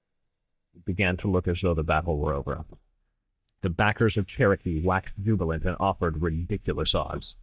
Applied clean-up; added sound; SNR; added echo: neural mask model DeepFilterNet 3.